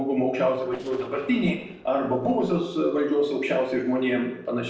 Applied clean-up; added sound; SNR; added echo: neural separator model SepFormer DNS4.